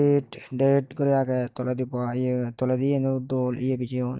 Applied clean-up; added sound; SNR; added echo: neural mask model DeepFilterNet 3.